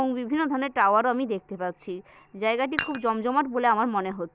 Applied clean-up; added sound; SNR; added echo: none; Dishes, pots, and pans; 11 dB; none.